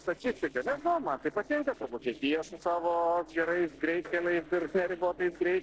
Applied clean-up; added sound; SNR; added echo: neural separator model SepFormer DNS4.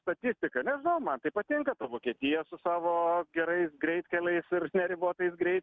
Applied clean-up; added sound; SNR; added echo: none; none; none; none.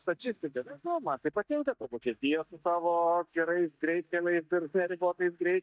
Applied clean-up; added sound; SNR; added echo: neural mask model DeepFilterNet 3.